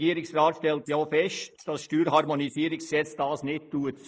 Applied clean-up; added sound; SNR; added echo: neural mask model Resemble Enhance denoiser.